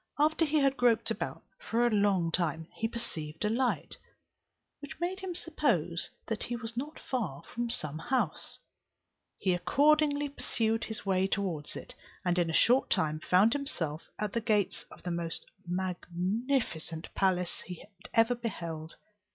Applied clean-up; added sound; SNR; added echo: none; none; none; none.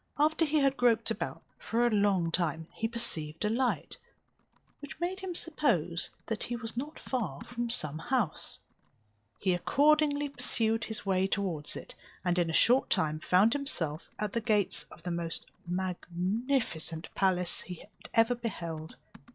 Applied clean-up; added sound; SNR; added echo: neural separator model SepFormer DNS4.